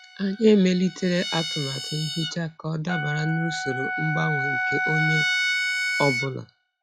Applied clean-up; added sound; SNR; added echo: classical method log-MMSE.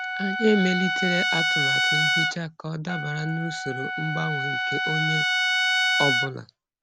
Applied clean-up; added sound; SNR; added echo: none; Trumpet; -3 dB; none.